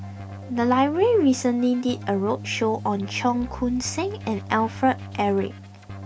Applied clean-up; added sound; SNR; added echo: none; Keyboard (musical); 13 dB; none.